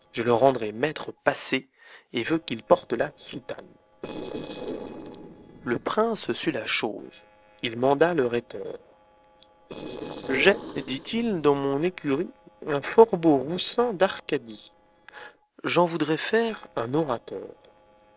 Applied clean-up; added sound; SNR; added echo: neural separator model SepFormer DNS4.